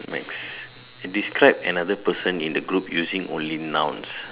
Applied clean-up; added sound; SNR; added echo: none; none; none; none.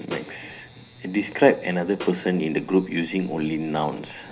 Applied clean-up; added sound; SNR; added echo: none; Snare drum; 18 dB; reverberation time 0.5 s.